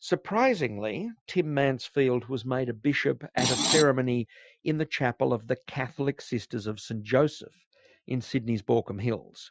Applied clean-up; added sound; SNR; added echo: classical method Wiener filter.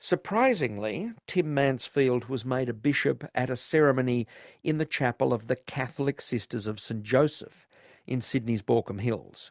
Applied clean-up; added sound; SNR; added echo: none; none; none; none.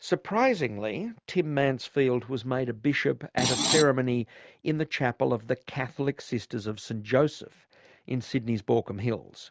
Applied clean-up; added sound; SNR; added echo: none; Screech; -1 dB; none.